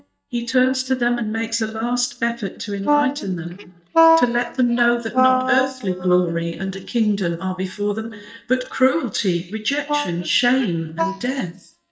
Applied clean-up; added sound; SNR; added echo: neural mask model DeepFilterNet 3.